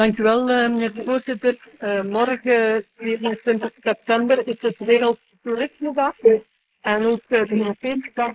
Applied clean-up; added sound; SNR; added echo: neural mask model Resemble Enhance denoiser.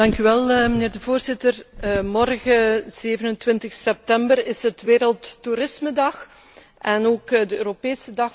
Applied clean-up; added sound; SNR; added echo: none; none; none; none.